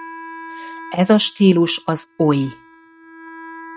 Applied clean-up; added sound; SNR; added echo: neural mask model RNNoise.